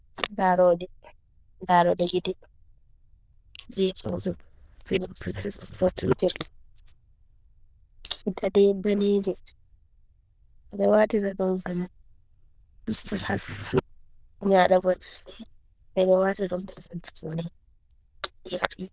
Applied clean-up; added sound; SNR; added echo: neural diffusion model UNIVERSE++.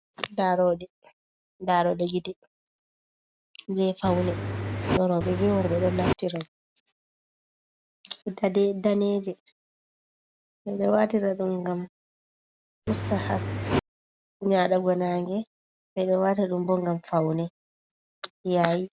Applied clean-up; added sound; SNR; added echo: none; Engine; 1 dB; none.